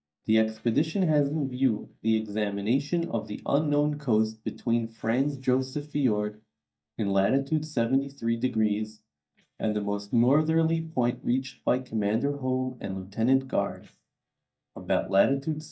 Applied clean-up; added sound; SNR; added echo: neural mask model DeepFilterNet 3.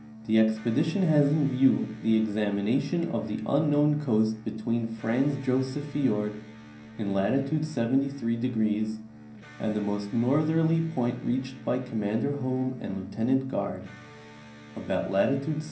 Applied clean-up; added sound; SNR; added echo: none; Electric guitar; 19 dB; reverberation time 0.6 s.